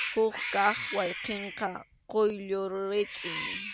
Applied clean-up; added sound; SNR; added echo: none; Cat; 6 dB; none.